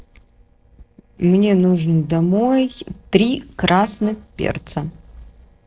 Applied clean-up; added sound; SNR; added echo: neural separator model SepFormer DNS4.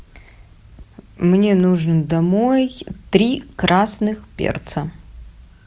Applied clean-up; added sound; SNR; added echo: none; none; none; none.